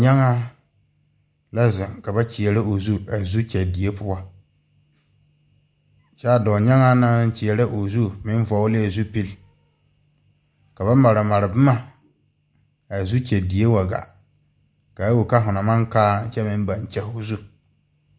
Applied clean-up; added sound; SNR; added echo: none; none; none; none.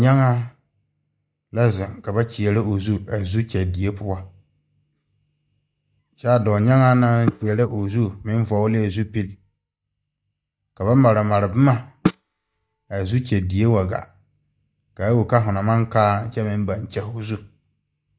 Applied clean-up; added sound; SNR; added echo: neural mask model DeepFilterNet 3.